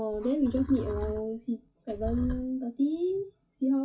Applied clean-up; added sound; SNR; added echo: classical method WPE with log-MMSE.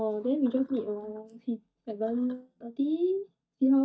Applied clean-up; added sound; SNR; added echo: neural mask model DeepFilterNet 3.